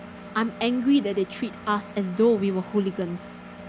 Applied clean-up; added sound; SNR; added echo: none; Engine; 15 dB; none.